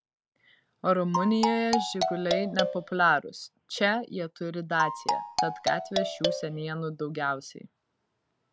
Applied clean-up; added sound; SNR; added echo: none; Marimba, xylophone; 0 dB; none.